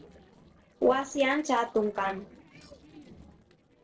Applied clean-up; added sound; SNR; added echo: neural separator model SepFormer DNS4.